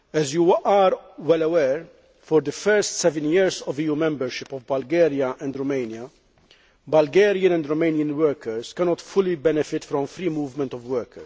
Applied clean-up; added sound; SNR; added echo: none; none; none; none.